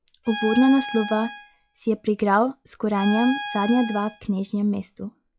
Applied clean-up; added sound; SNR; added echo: classical method log-MMSE.